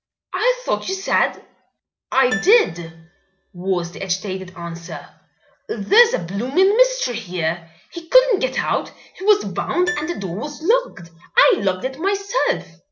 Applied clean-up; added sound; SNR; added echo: none; Piano; 19 dB; none.